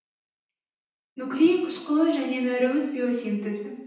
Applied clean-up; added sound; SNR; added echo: none; none; none; reverberation time 0.9 s.